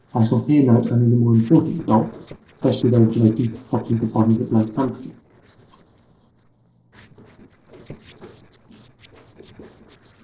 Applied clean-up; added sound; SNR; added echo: neural separator model SepFormer DNS4.